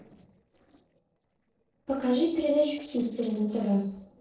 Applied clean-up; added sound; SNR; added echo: neural separator model SepFormer DNS4.